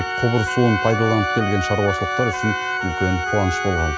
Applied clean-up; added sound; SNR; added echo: none; Trumpet + Organ; 3 dB; none.